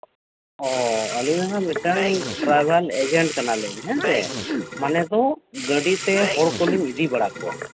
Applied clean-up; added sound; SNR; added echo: none; Sink (filling or washing) / Water tap, faucet + Sneeze; 6 dB; none.